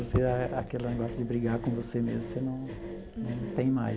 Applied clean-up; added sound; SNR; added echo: none; Engine; 10 dB; none.